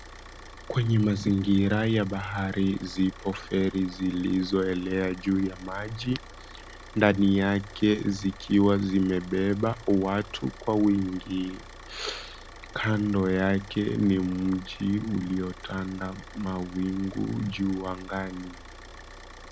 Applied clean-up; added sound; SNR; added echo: none; Idling / Car; 17 dB; none.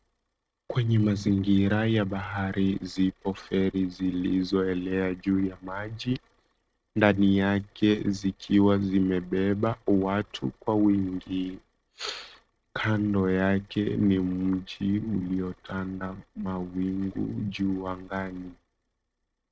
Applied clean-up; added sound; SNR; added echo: neural mask model RNNoise.